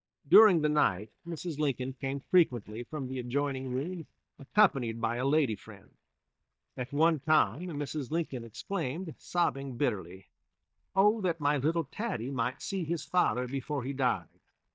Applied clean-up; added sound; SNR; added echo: neural mask model DeepFilterNet 3.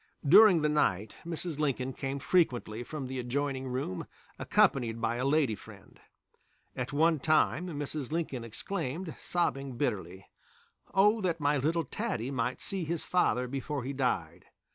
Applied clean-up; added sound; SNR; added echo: none; none; none; none.